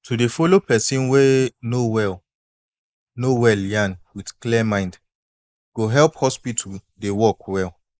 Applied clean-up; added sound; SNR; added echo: neural mask model Resemble Enhance denoiser.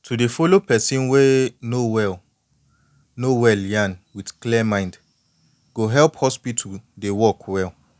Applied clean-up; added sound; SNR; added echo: none; none; none; none.